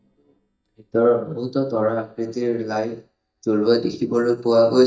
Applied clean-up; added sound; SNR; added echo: neural mask model DeepFilterNet 3.